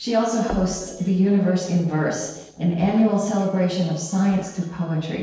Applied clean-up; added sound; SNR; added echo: neural separator model SepFormer DNS4.